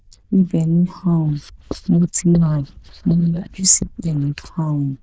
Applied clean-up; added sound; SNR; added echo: neural diffusion model UNIVERSE++.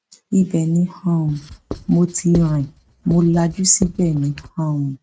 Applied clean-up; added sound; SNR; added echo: neural mask model RNNoise.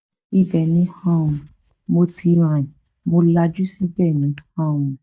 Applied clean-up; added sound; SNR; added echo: neural mask model DeepFilterNet 3.